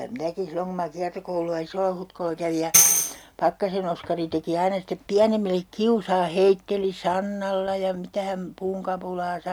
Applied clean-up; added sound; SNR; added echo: none; Tambourine; -2 dB; none.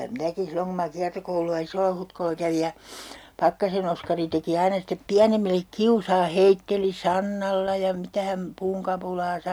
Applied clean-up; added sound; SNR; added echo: none; none; none; none.